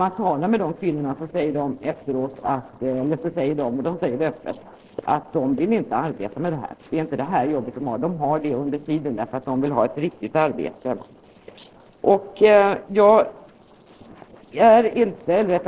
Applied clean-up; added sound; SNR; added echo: neural separator model SepFormer DNS4.